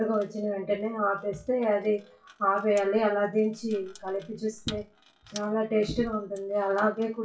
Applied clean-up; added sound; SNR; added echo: classical method WPE with log-MMSE.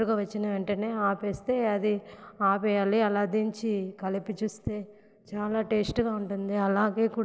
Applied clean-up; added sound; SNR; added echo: none; none; none; none.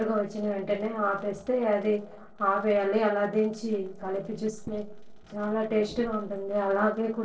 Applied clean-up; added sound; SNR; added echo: neural separator model SepFormer DNS4.